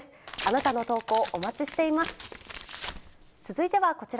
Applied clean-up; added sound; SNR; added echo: none; Tearing; 11 dB; none.